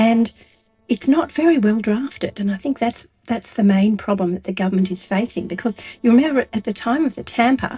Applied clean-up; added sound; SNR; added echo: neural separator model SepFormer DNS4.